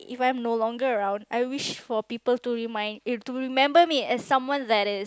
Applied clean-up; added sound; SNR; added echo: none; none; none; none.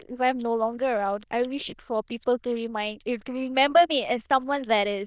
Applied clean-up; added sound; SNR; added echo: neural diffusion model UNIVERSE++.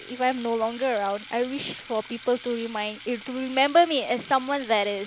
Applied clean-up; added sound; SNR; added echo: none; Sink (filling or washing) / Water tap, faucet; 14 dB; none.